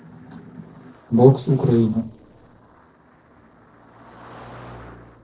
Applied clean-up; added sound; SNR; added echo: neural separator model SepFormer DNS4.